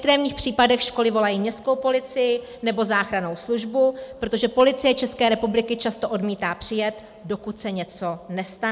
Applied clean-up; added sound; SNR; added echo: none; none; none; none.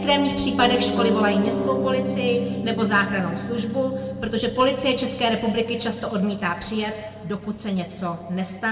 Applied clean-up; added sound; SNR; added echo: none; Piano; 5 dB; reverberation time 1.8 s.